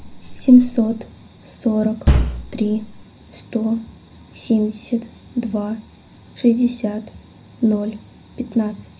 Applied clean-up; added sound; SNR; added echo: none; Bass drum; -2 dB; reverberation time 0.4 s.